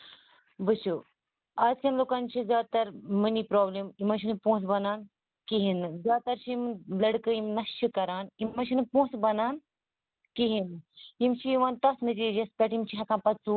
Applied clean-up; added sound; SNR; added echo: none; none; none; none.